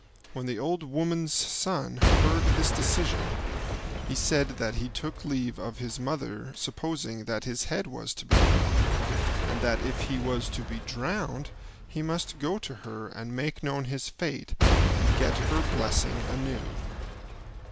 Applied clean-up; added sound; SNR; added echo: none; Shatter / Crushing / Boom; -3 dB; none.